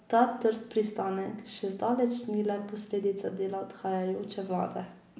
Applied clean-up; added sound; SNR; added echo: none; none; none; none.